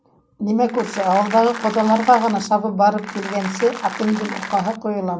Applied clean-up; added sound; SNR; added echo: none; Applause; 12 dB; none.